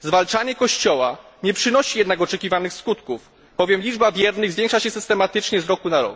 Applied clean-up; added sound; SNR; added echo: none; none; none; none.